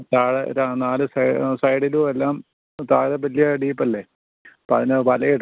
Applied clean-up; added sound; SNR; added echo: none; none; none; none.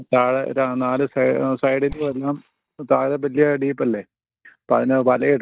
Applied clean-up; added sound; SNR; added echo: neural mask model DeepFilterNet 3.